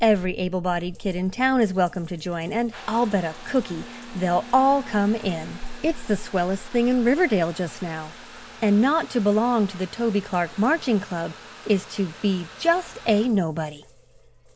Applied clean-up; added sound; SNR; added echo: none; Trickle, dribble / Bathtub (filling or washing) / Water tap, faucet; 16 dB; none.